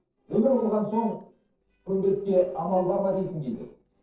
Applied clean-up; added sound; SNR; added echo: neural separator model SepFormer DNS4.